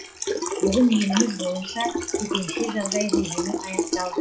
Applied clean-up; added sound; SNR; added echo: classical method log-MMSE.